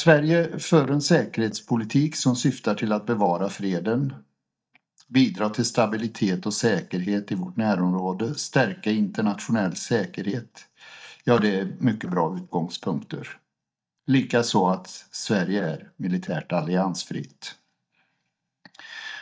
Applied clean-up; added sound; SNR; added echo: neural mask model DeepFilterNet 3.